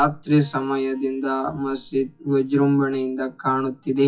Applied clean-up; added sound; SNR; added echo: classical method WPE with log-MMSE.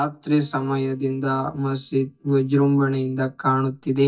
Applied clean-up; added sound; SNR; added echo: neural mask model DeepFilterNet 3.